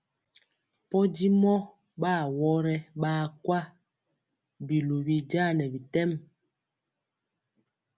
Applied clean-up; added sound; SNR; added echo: none; none; none; none.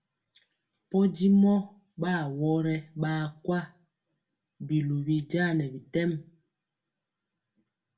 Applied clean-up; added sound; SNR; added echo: none; none; none; reverberation time 0.2 s.